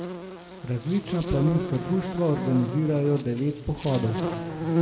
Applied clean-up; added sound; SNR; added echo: none; Buzz; 5 dB; reverberation time 2.2 s.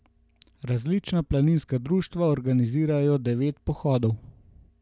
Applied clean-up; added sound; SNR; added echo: none; none; none; none.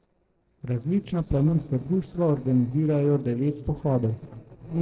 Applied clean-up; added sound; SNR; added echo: neural separator model SepFormer DNS4.